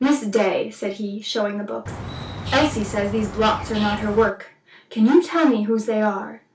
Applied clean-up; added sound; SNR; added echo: none; Bird; 9 dB; reverberation time 0.3 s.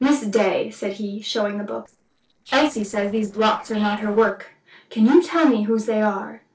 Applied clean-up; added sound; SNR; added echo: neural separator model SepFormer DNS4.